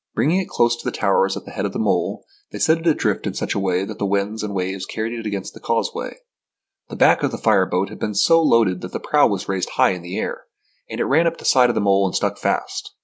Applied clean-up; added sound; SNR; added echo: none; none; none; none.